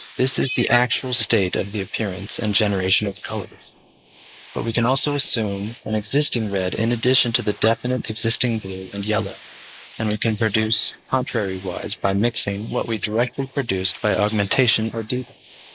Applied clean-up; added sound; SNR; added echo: neural mask model Resemble Enhance denoiser.